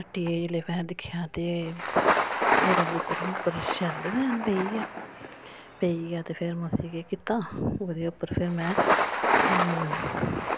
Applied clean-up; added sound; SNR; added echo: none; Thunder; -1 dB; none.